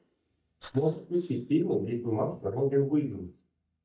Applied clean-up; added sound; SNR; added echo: neural mask model DeepFilterNet 3.